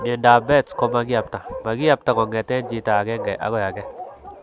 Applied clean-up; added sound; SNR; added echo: none; Bark; 13 dB; none.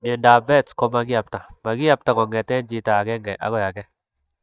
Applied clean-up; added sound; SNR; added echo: neural mask model DeepFilterNet 3.